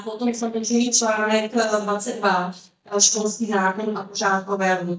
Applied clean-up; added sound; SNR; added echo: neural mask model DeepFilterNet 3.